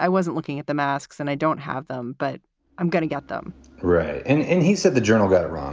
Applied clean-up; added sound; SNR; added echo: none; none; none; none.